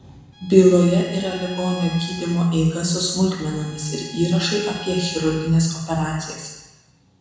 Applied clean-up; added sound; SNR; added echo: none; Bowed string instrument; 18 dB; reverberation time 1.0 s.